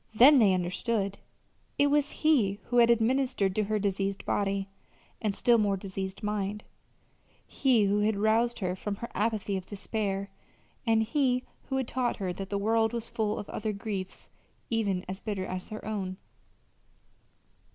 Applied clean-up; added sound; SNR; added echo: none; none; none; none.